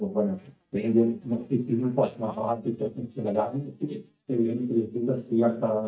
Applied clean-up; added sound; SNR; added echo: neural mask model DeepFilterNet 3.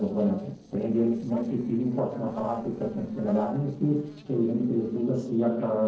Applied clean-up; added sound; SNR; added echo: neural separator model SepFormer DNS4.